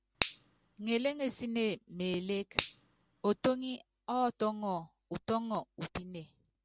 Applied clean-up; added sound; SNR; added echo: none; Finger snapping; 0 dB; none.